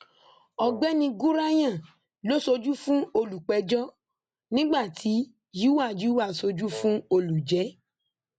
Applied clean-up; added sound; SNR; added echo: none; Wind instrument, woodwind instrument; 14 dB; none.